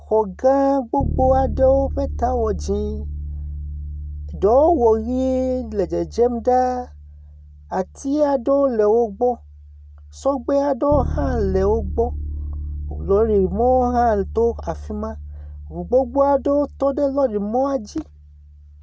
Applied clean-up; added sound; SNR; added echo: none; Bass guitar; 9 dB; none.